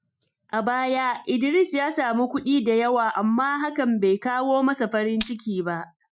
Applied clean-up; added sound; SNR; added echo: classical method Wiener filter.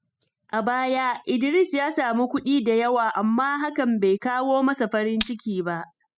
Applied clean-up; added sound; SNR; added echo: classical method spectral subtraction.